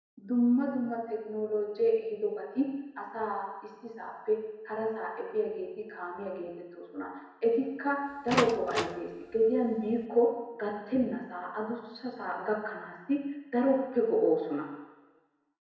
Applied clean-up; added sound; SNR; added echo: none; Door; 6 dB; reverberation time 1.0 s.